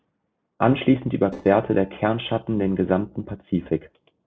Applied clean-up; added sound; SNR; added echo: neural separator model SepFormer DNS4.